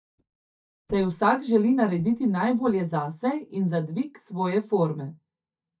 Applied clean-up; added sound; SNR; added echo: neural mask model DeepFilterNet 3.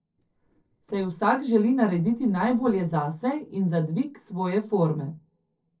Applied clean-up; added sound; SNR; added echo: neural separator model SepFormer DNS4.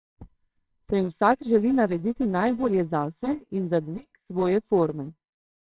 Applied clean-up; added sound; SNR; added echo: neural separator model SepFormer WHAMR!.